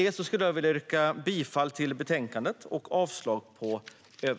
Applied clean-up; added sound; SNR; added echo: none; none; none; none.